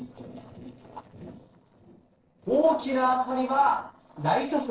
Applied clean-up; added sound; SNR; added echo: neural separator model SepFormer DNS4.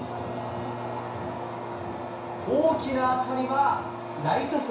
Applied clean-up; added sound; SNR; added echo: none; Bowed string instrument; 11 dB; reverberation time 0.6 s.